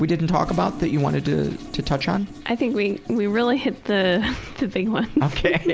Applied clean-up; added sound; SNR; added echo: none; Toilet flush; 18 dB; none.